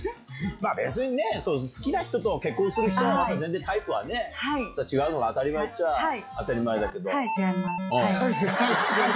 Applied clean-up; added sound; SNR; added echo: classical method log-MMSE.